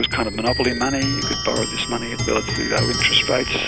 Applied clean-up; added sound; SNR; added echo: none; Clock; 3 dB; none.